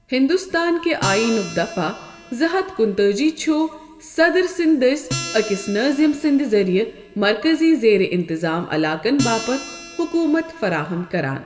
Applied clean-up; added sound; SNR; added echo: none; Acoustic guitar; 15 dB; reverberation time 1.2 s.